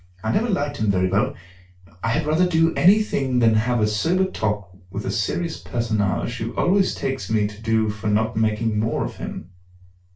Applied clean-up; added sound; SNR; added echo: none; none; none; reverberation time 0.3 s.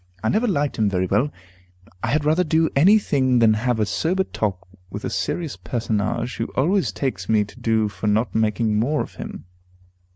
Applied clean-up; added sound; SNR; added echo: none; none; none; none.